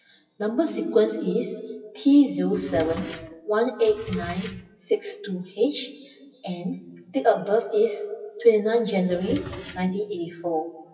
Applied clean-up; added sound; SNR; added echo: classical method WPE with log-MMSE.